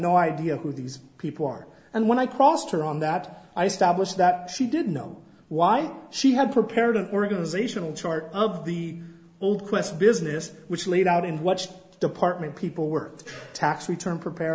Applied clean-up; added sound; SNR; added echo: none; none; none; none.